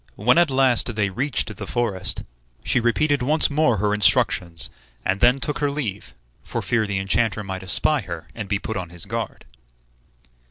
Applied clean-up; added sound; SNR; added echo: none; none; none; none.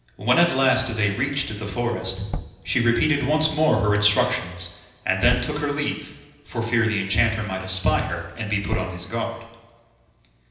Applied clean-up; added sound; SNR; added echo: none; Tap / Bass drum; 11 dB; reverberation time 0.9 s.